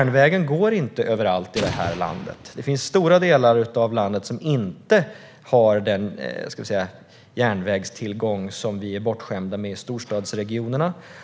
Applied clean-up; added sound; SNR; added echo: none; Explosion; 11 dB; none.